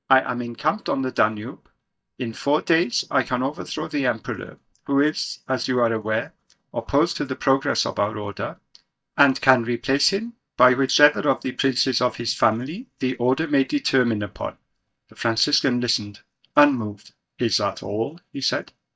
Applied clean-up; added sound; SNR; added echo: neural mask model DeepFilterNet 3.